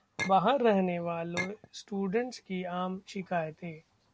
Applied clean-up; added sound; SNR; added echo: none; Chink, clink; 9 dB; none.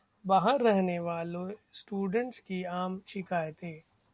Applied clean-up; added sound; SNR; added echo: none; none; none; none.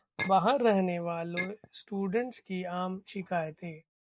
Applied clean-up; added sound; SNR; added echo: neural mask model Resemble Enhance denoiser.